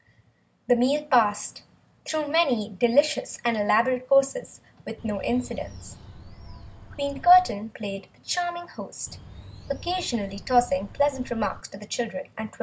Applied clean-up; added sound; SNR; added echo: none; Bird; 16 dB; none.